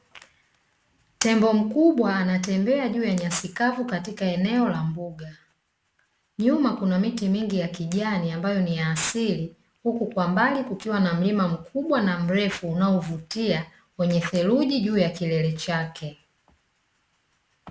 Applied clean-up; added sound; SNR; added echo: none; none; none; none.